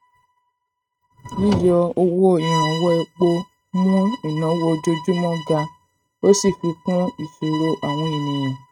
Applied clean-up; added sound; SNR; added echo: neural mask model RNNoise.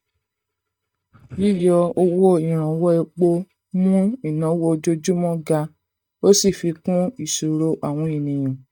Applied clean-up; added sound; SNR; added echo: neural mask model DeepFilterNet 3.